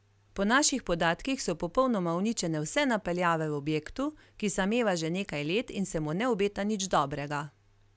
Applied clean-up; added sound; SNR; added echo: none; none; none; none.